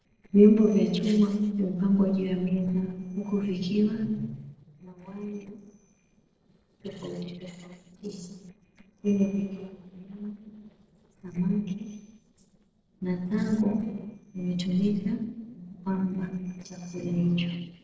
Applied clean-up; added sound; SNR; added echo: neural separator model SepFormer DNS4.